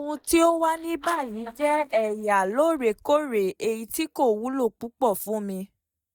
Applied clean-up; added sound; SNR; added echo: neural mask model DeepFilterNet 3.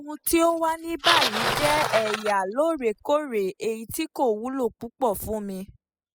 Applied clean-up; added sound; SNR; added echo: classical method spectral subtraction.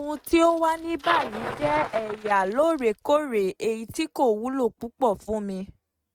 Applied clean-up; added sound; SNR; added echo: neural mask model RNNoise.